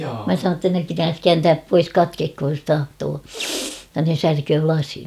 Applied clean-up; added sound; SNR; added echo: none; none; none; none.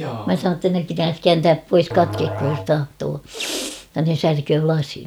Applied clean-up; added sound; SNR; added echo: none; Musical instrument; 12 dB; none.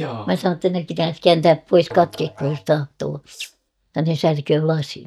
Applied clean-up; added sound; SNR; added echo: neural mask model DeepFilterNet 3.